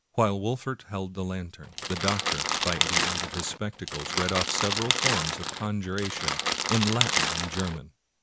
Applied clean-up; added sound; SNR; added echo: none; Crackle; -2 dB; none.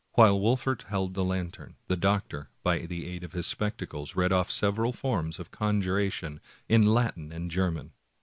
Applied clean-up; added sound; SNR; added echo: none; none; none; none.